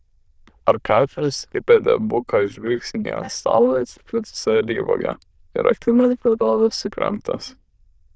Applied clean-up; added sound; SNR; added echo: neural diffusion model UNIVERSE++.